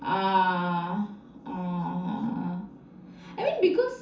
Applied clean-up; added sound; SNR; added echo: none; none; none; reverberation time 0.9 s.